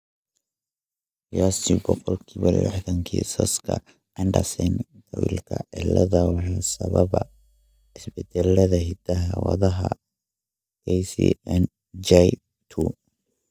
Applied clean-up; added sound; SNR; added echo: neural mask model DeepFilterNet 3.